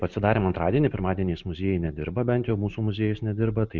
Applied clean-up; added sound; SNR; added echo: none; none; none; none.